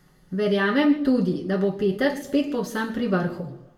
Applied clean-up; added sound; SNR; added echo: none; none; none; reverberation time 0.6 s.